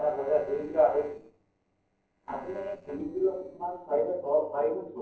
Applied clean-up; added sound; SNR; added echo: neural separator model SepFormer DNS4.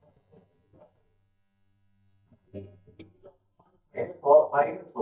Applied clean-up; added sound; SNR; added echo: neural mask model DeepFilterNet 3.